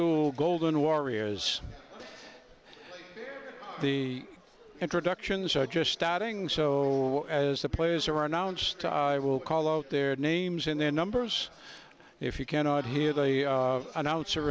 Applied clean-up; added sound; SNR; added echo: none; none; none; none.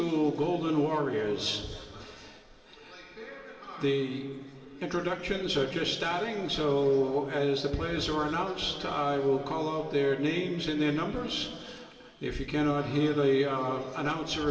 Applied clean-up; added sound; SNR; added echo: none; none; none; reverberation time 2.4 s.